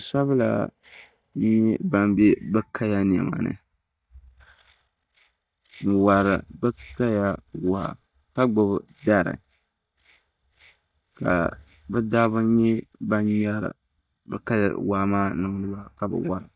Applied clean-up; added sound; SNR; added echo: neural mask model DeepFilterNet 3.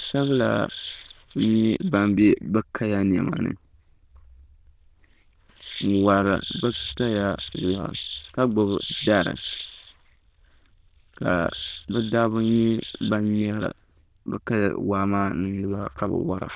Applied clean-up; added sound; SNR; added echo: neural diffusion model UNIVERSE++.